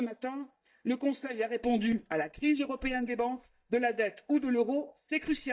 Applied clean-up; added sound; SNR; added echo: neural mask model DeepFilterNet 3.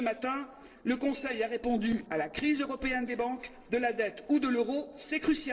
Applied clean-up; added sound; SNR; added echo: neural separator model SepFormer DNS4.